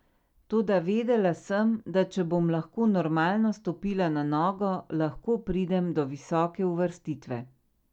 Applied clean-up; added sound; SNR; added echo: none; none; none; none.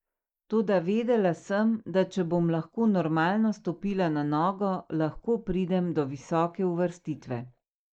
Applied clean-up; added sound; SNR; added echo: neural mask model Resemble Enhance denoiser.